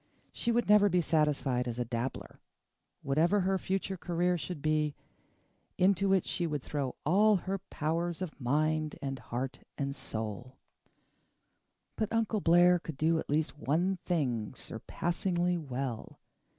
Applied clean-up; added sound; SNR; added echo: none; none; none; none.